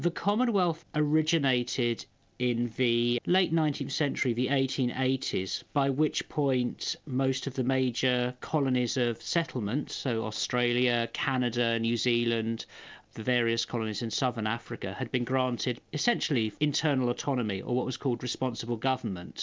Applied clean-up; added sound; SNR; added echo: none; none; none; none.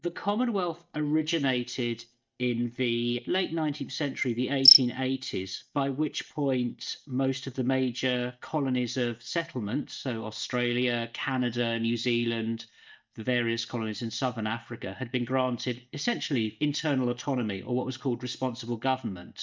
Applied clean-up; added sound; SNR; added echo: neural mask model DeepFilterNet 3.